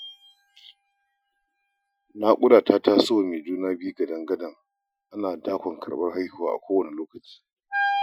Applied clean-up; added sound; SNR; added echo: classical method Wiener filter.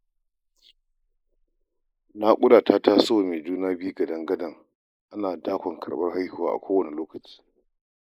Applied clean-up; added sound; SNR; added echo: neural mask model Resemble Enhance denoiser.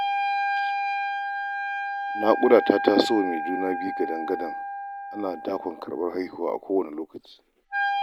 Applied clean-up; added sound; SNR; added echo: none; Wind instrument, woodwind instrument; 3 dB; none.